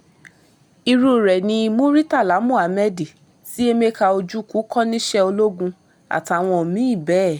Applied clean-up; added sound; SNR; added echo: none; none; none; none.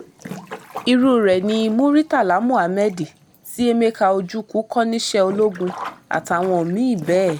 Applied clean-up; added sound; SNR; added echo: none; Sink (filling or washing); 19 dB; none.